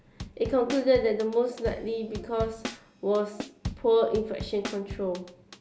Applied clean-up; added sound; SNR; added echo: none; Drum kit; 12 dB; none.